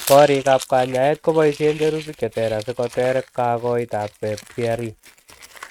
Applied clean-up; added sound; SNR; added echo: neural mask model RNNoise.